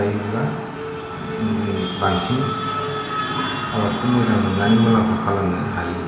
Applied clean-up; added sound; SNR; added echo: none; Race car, auto racing / Accelerating, revving, vroom; 8 dB; reverberation time 0.7 s.